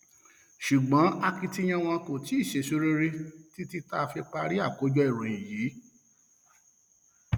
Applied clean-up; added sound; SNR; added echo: none; none; none; none.